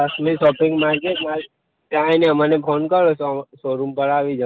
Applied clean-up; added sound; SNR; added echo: none; none; none; none.